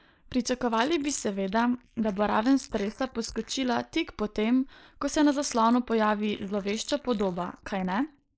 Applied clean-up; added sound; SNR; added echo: neural mask model Resemble Enhance denoiser.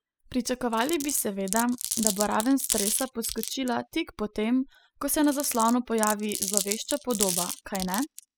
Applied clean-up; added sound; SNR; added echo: classical method spectral subtraction.